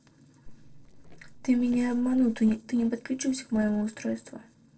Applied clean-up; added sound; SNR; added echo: neural separator model SepFormer DNS4.